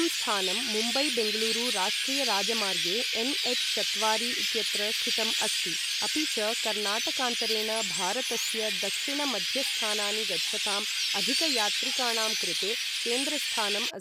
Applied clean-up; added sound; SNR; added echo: none; Chirp, tweet; -4 dB; none.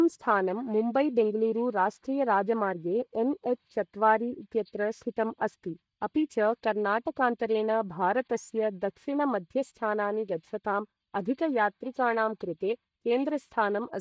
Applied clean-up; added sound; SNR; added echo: neural mask model DeepFilterNet 3.